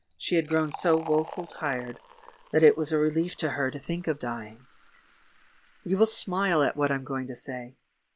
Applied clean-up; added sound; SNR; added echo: none; Fill (with liquid); 19 dB; none.